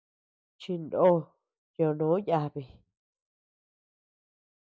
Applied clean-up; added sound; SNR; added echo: none; none; none; none.